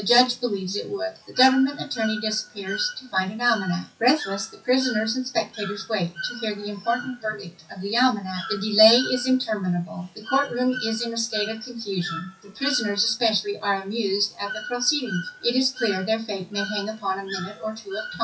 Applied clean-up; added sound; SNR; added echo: classical method WPE with log-MMSE.